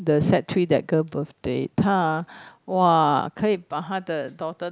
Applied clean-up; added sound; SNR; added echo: none; none; none; none.